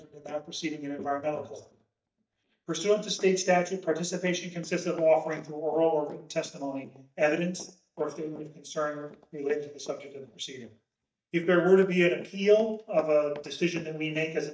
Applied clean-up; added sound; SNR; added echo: neural mask model DeepFilterNet 3.